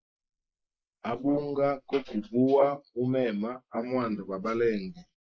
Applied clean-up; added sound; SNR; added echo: neural mask model Resemble Enhance denoiser.